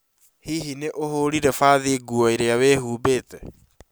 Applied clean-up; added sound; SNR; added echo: none; none; none; none.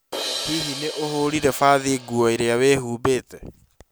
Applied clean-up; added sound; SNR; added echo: none; Crash cymbal; 10 dB; none.